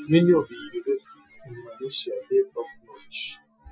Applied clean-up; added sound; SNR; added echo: classical method Wiener filter.